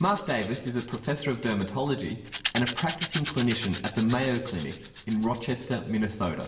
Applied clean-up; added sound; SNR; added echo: none; Rattle / Rattle (instrument); -2 dB; reverberation time 0.9 s.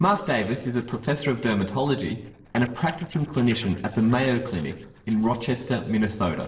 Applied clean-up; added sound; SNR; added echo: neural separator model SepFormer DNS4.